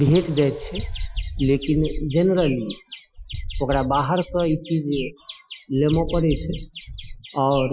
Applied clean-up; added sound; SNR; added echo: classical method Wiener filter.